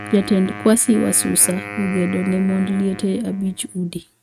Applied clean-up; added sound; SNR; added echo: neural mask model RNNoise.